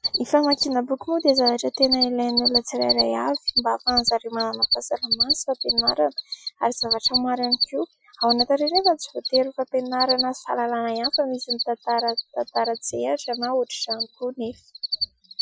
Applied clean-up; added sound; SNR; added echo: classical method Wiener filter.